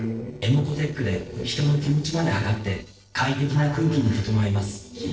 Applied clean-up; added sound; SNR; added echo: neural separator model SepFormer DNS4.